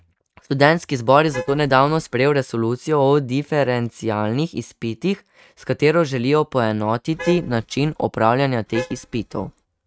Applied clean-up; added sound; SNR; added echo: neural mask model RNNoise.